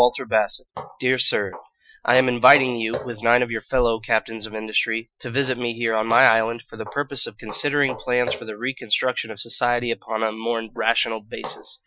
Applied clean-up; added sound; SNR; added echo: classical method Wiener filter.